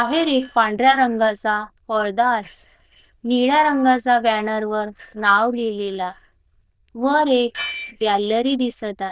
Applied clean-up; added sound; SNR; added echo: neural diffusion model UNIVERSE++.